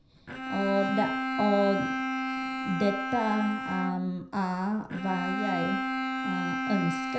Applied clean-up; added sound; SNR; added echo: none; Bowed string instrument; 2 dB; reverberation time 0.4 s.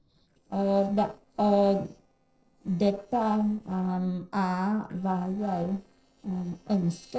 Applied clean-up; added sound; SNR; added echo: neural separator model SepFormer DNS4.